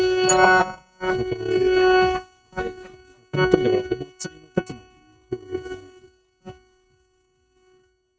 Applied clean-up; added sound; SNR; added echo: neural mask model RNNoise.